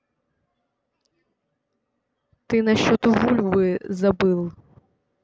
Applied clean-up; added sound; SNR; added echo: none; none; none; none.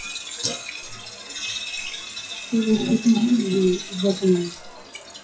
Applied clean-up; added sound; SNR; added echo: classical method WPE with log-MMSE.